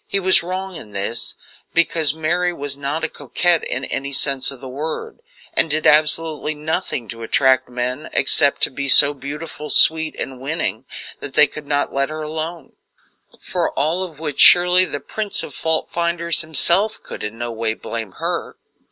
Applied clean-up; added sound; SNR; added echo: none; none; none; none.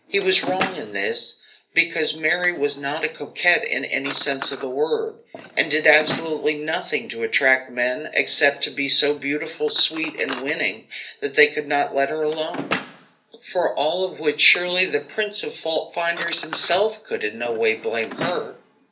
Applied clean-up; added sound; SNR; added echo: none; Drawer open or close; 14 dB; reverberation time 0.3 s.